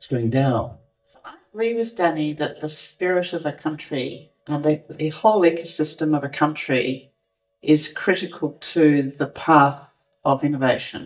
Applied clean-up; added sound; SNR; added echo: neural mask model DeepFilterNet 3.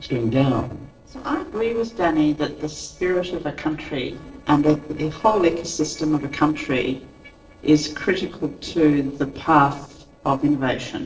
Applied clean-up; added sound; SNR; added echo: neural separator model SepFormer DNS4.